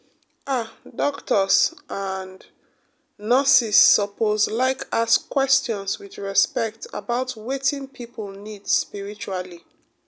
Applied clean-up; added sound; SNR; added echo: none; none; none; none.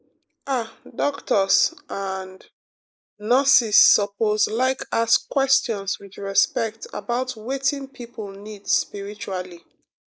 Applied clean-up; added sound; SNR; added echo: neural mask model Resemble Enhance denoiser.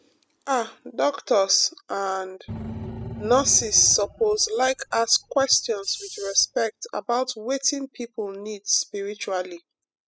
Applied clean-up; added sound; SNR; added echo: classical method spectral subtraction.